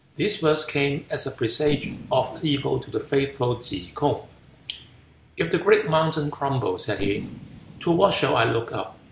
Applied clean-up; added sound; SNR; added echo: none; Fireworks; 17 dB; none.